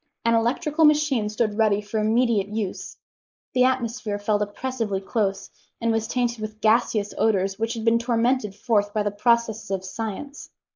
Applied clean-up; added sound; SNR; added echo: neural mask model Resemble Enhance denoiser.